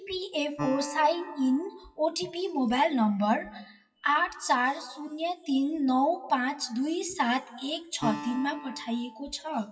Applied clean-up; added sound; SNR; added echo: classical method WPE with log-MMSE.